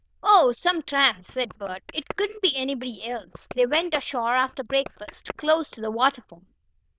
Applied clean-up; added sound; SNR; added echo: neural diffusion model UNIVERSE++.